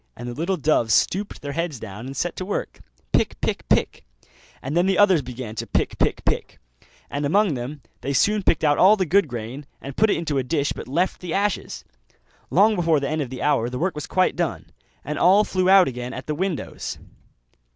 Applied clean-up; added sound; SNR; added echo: none; none; none; none.